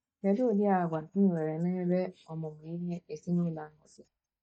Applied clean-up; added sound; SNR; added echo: neural mask model DeepFilterNet 3.